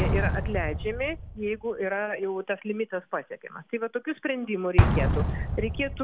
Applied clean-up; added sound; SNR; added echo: none; Explosion; -2 dB; none.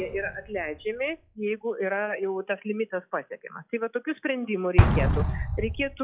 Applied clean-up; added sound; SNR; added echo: classical method log-MMSE.